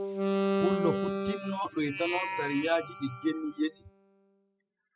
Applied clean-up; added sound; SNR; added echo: classical method spectral subtraction.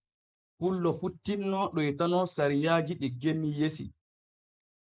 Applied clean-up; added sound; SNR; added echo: neural mask model Resemble Enhance denoiser.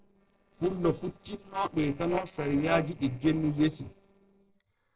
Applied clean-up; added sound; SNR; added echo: neural separator model SepFormer DNS4.